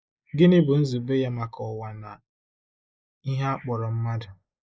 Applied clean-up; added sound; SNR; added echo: neural mask model Resemble Enhance denoiser.